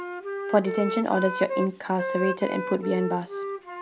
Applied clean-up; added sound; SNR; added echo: none; Wind instrument, woodwind instrument; 5 dB; none.